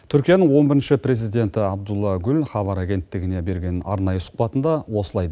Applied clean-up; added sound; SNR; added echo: none; none; none; none.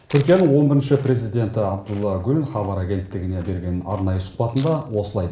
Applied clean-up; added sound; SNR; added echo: none; Chewing, mastication; 19 dB; reverberation time 0.9 s.